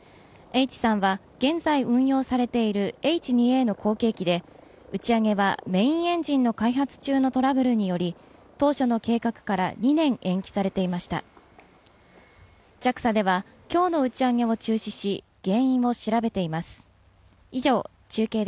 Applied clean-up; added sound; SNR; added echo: none; none; none; none.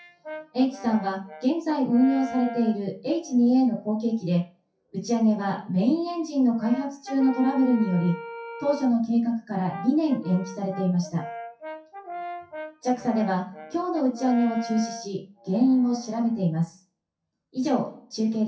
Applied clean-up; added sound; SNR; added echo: classical method WPE with log-MMSE.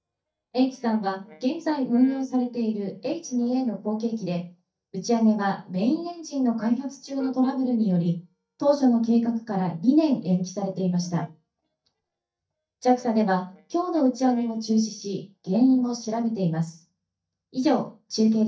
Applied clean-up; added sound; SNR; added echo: neural mask model DeepFilterNet 3.